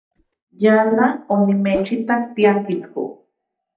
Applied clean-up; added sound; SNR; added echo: neural mask model DeepFilterNet 3.